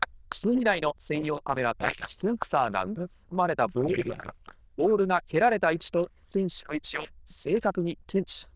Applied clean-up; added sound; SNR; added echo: neural diffusion model UNIVERSE++.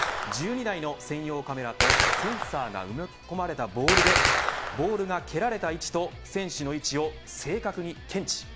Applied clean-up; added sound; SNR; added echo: none; Gunshot, gunfire; -1 dB; none.